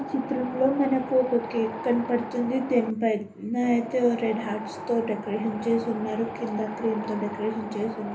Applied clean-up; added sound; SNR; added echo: none; Wind; 10 dB; reverberation time 0.3 s.